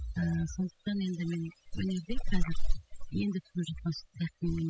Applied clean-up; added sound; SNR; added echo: classical method spectral subtraction.